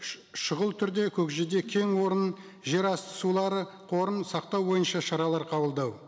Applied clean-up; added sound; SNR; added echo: none; none; none; none.